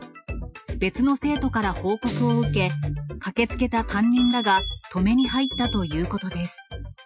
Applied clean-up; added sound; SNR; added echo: classical method Wiener filter.